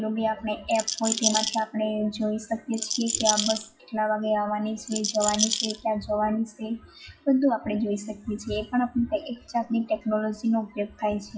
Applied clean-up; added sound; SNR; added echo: classical method WPE with log-MMSE.